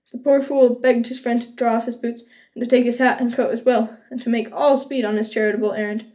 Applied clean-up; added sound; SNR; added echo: none; none; none; reverberation time 0.3 s.